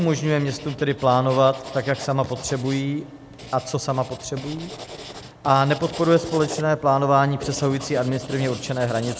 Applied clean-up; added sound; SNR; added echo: none; Writing; 15 dB; none.